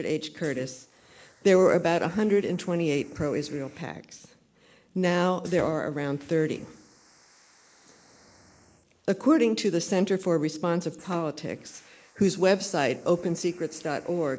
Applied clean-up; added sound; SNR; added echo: neural mask model Resemble Enhance denoiser.